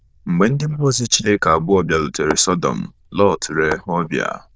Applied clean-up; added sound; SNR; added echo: neural diffusion model UNIVERSE++.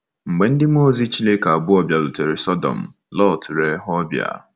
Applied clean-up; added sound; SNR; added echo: none; none; none; none.